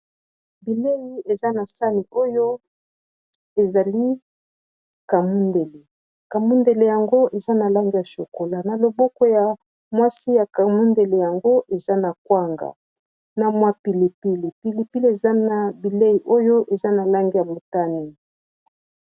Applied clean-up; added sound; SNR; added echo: none; none; none; none.